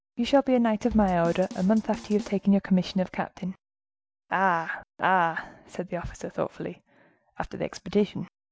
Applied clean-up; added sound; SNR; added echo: none; Drum kit; 15 dB; none.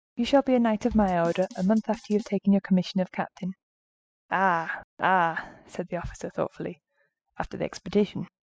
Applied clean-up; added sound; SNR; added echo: classical method spectral subtraction.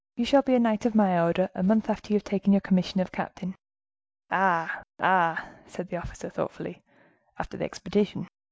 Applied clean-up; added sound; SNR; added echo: none; none; none; none.